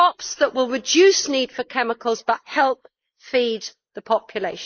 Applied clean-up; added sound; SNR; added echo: neural mask model Resemble Enhance denoiser.